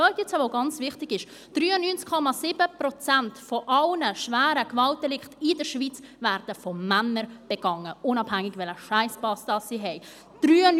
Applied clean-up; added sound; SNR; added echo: none; none; none; none.